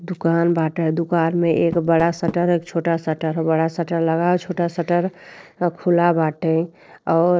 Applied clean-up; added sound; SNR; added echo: neural separator model SepFormer DNS4.